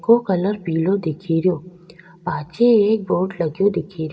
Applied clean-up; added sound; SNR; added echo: none; none; none; reverberation time 0.3 s.